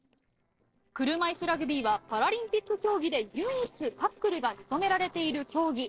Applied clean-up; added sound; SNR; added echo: neural separator model SepFormer DNS4.